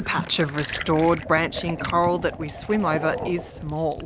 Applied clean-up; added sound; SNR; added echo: none; none; none; none.